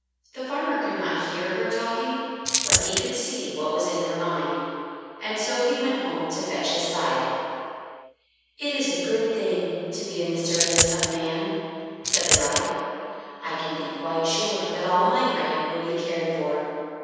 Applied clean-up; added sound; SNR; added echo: none; Coin (dropping); -4 dB; reverberation time 2.1 s.